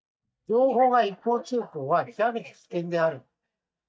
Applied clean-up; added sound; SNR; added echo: neural mask model DeepFilterNet 3.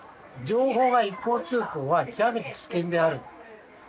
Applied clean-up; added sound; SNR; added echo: none; none; none; none.